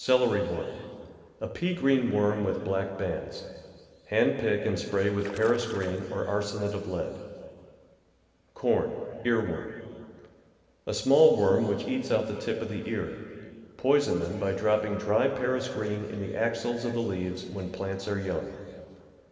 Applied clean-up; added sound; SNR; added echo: none; Splash, splatter; 17 dB; reverberation time 2.5 s.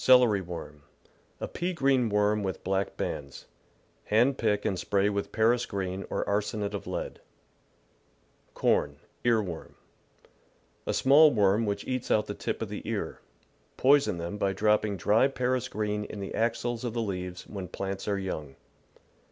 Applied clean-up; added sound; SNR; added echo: none; none; none; none.